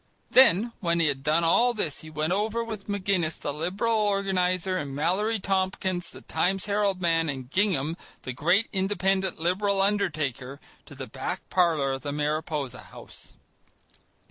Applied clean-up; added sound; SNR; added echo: neural separator model SepFormer DNS4.